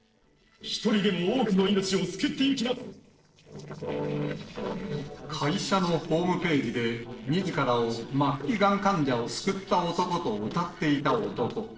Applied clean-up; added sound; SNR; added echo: neural separator model SepFormer DNS4.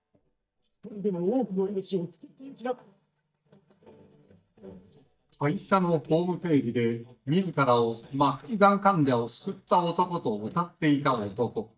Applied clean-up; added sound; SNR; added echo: neural mask model DeepFilterNet 3.